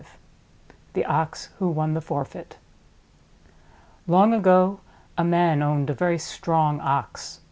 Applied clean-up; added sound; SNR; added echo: none; none; none; none.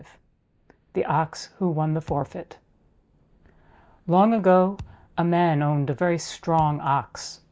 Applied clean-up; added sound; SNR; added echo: neural mask model DeepFilterNet 3.